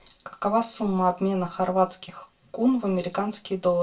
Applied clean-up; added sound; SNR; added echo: none; none; none; reverberation time 0.2 s.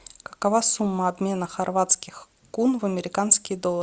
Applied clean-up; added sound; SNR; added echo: none; none; none; none.